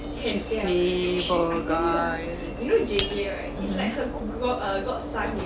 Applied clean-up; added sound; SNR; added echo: none; Shatter + Alarm / Engine / Train; 6 dB; none.